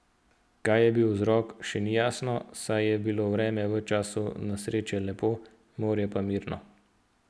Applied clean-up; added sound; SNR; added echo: none; none; none; none.